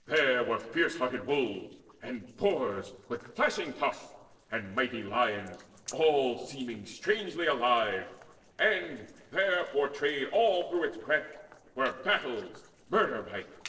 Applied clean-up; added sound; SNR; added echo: neural separator model SepFormer DNS4.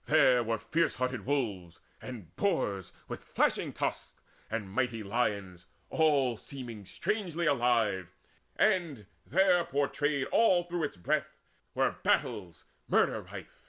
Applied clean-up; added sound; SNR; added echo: none; none; none; none.